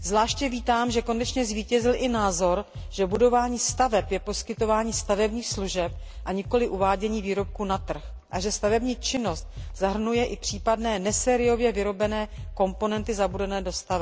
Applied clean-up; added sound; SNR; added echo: none; Bass drum; 12 dB; none.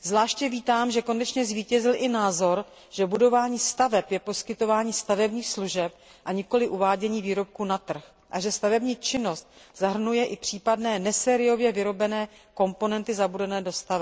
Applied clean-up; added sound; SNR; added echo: none; none; none; none.